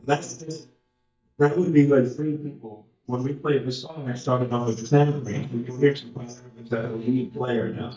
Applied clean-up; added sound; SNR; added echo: neural mask model DeepFilterNet 3.